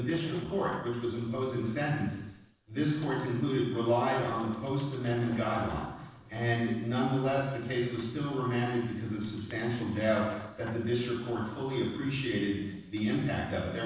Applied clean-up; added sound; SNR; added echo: neural separator model SepFormer DNS4.